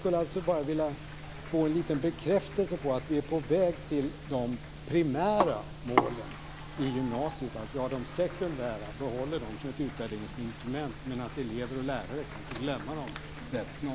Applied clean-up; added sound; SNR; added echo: none; Applause / Crowd / Cheering; 18 dB; none.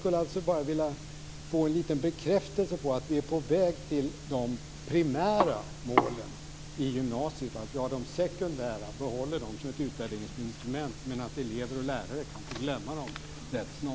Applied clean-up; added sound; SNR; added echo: none; none; none; none.